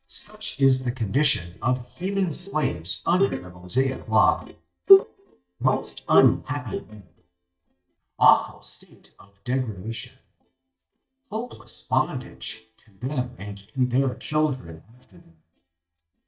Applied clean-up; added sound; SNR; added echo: neural mask model DeepFilterNet 3.